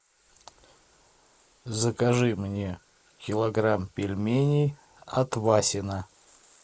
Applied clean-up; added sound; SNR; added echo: neural mask model Resemble Enhance denoiser.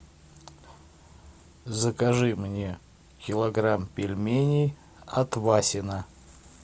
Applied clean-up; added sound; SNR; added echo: none; none; none; none.